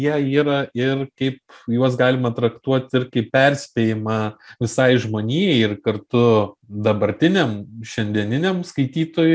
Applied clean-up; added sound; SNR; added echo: none; none; none; none.